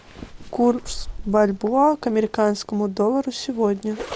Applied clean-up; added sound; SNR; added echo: none; Zipper (clothing); 15 dB; none.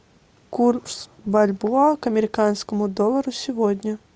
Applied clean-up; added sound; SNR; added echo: none; none; none; none.